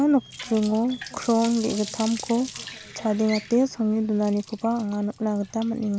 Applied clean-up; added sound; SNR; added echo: none; Water tap, faucet; 16 dB; none.